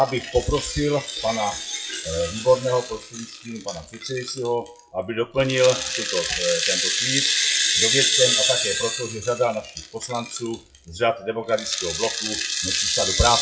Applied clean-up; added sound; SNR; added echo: classical method WPE with log-MMSE.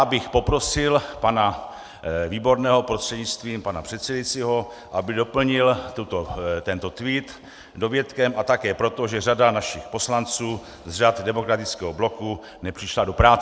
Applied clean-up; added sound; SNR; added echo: none; none; none; none.